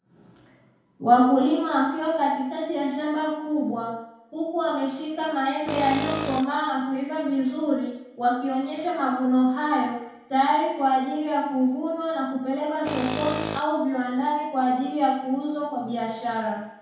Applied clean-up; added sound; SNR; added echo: none; Tools; 8 dB; reverberation time 0.8 s.